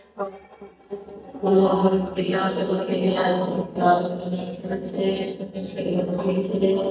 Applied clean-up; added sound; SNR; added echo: neural mask model DeepFilterNet 3.